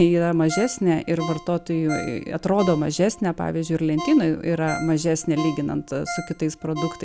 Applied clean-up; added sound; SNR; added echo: none; Ringtone; 14 dB; none.